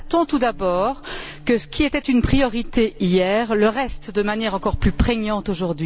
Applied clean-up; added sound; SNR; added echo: none; Buzz; 16 dB; none.